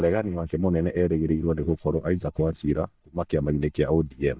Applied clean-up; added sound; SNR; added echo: neural mask model DeepFilterNet 3.